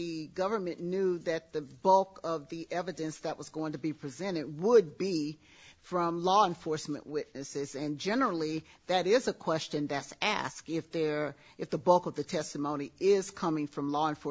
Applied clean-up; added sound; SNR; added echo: none; none; none; none.